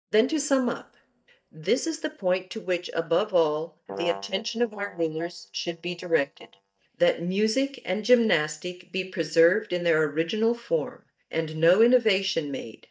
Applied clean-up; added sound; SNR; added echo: neural mask model DeepFilterNet 3.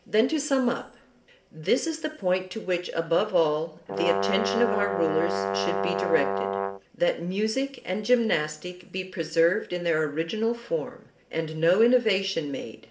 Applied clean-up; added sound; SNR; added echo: none; Brass instrument; 2 dB; reverberation time 0.5 s.